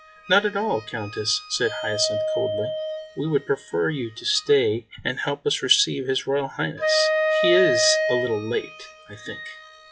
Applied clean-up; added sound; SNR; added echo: classical method log-MMSE.